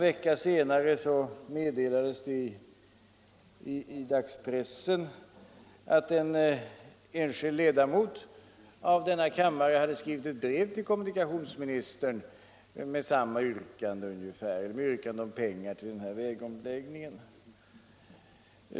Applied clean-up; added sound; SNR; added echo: none; none; none; none.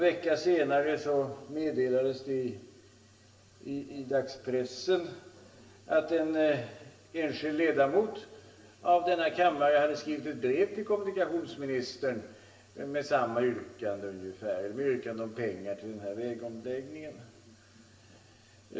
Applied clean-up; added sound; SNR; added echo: none; none; none; reverberation time 0.8 s.